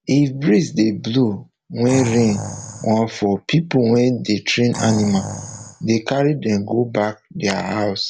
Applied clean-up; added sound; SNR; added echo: none; Animal; 11 dB; none.